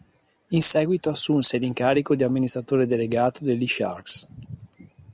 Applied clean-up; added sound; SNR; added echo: none; none; none; none.